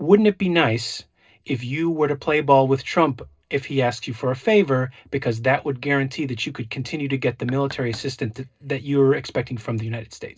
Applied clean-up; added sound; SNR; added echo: neural separator model SepFormer DNS4.